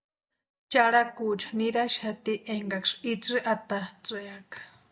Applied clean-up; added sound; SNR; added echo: none; none; none; none.